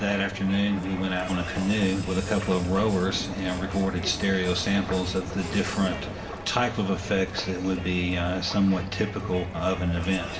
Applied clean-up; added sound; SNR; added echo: none; Crowd; 11 dB; reverberation time 2.6 s.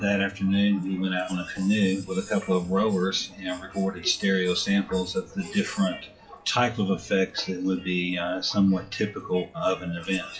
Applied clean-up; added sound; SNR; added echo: classical method WPE with log-MMSE.